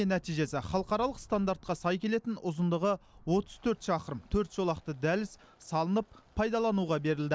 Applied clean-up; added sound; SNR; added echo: none; none; none; none.